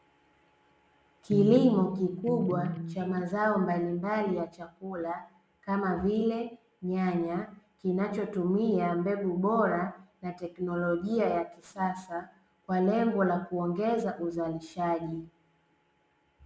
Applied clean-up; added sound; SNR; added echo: none; Electric guitar; 5 dB; none.